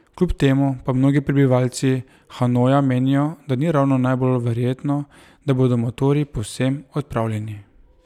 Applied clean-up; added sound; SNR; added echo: none; none; none; none.